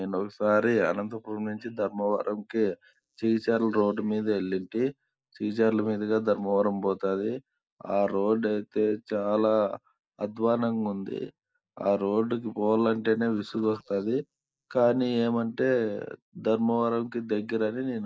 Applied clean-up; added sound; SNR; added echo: neural mask model Resemble Enhance denoiser.